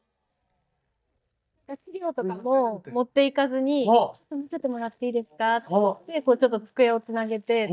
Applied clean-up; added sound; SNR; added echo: neural mask model DeepFilterNet 3.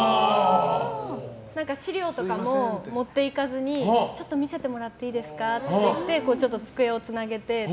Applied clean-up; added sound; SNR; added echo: none; none; none; none.